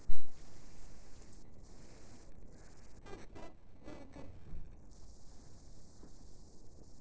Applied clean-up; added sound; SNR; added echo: neural separator model SepFormer DNS4.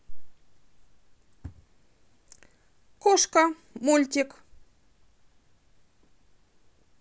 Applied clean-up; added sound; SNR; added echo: none; none; none; none.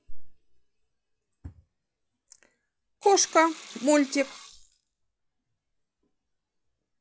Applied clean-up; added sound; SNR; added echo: classical method log-MMSE.